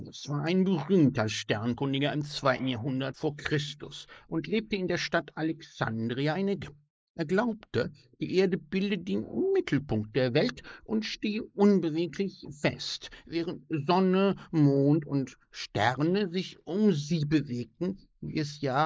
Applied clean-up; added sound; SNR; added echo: neural mask model Resemble Enhance denoiser.